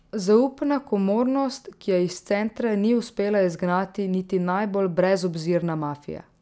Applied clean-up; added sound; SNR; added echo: none; none; none; none.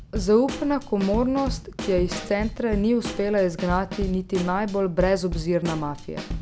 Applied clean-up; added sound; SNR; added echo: none; Snare drum / Drum kit; 9 dB; none.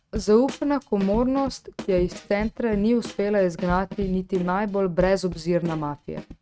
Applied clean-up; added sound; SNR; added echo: neural mask model RNNoise.